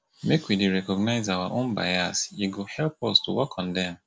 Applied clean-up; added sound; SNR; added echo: none; none; none; none.